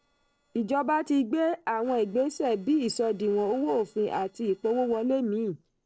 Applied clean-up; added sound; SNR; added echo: neural separator model SepFormer DNS4.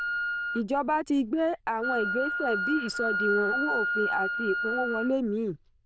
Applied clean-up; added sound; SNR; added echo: neural diffusion model UNIVERSE++.